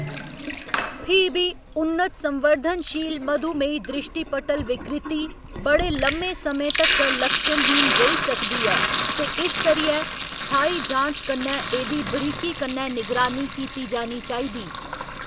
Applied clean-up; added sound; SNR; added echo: none; Sink (filling or washing); 2 dB; none.